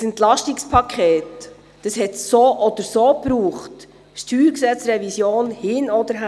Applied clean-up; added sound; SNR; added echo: none; none; none; none.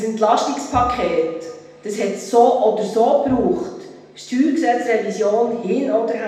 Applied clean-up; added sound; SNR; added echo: none; none; none; reverberation time 0.9 s.